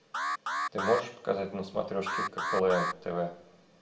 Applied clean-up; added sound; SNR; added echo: none; Alarm; 3 dB; reverberation time 0.9 s.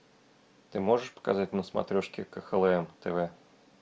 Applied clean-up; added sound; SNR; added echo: none; none; none; none.